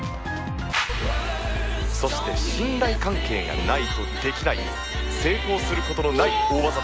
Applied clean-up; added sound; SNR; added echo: none; none; none; none.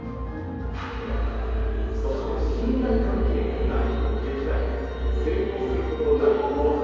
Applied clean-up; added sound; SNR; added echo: none; Wind instrument, woodwind instrument; 17 dB; reverberation time 2.2 s.